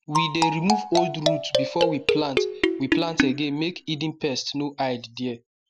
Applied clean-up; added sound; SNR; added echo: none; Marimba, xylophone; -2 dB; none.